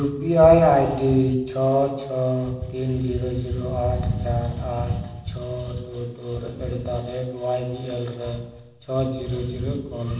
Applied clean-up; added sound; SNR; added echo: none; none; none; reverberation time 1.1 s.